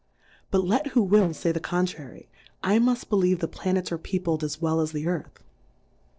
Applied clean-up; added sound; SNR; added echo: neural separator model SepFormer DNS4.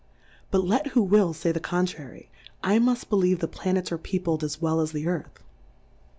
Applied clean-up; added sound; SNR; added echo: none; none; none; none.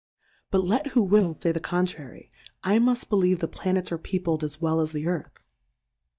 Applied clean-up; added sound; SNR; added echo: neural mask model DeepFilterNet 3.